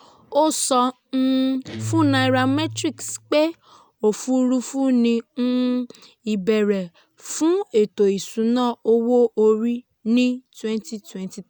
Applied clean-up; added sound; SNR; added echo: none; Guitar; 11 dB; none.